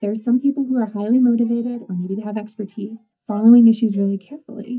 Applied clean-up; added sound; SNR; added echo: neural mask model DeepFilterNet 3.